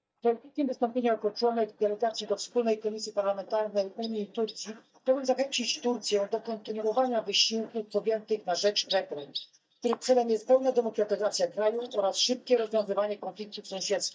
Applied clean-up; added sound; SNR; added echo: neural mask model DeepFilterNet 3.